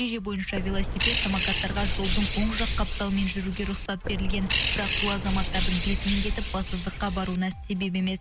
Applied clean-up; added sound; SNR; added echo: none; Bird; -4 dB; none.